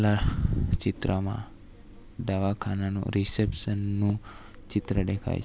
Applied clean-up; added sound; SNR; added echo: none; none; none; none.